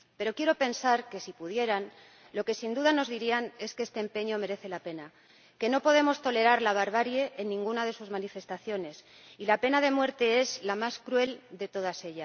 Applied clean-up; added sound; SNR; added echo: none; none; none; none.